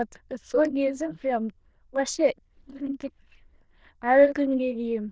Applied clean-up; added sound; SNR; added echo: neural diffusion model UNIVERSE++.